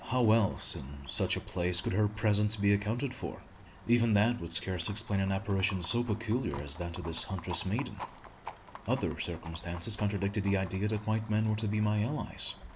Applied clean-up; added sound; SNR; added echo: none; Livestock, farm animals, working animals; 17 dB; none.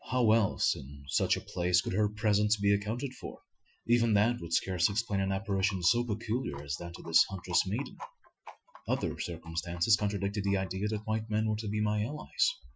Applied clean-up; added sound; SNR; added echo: classical method Wiener filter.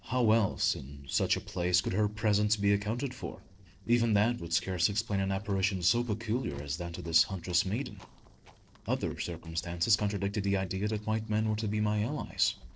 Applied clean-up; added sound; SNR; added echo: neural separator model SepFormer DNS4.